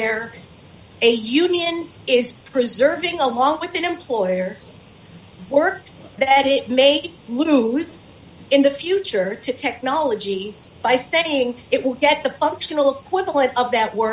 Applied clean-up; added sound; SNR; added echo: none; none; none; none.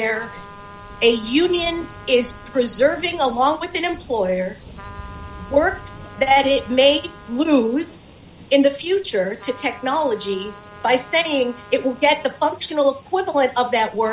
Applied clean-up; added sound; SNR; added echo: none; Trumpet + Thunder; 20 dB; none.